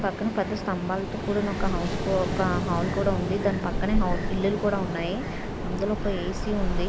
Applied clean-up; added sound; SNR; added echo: none; Ocean; 0 dB; none.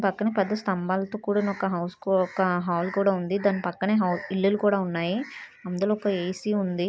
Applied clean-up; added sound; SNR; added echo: none; none; none; none.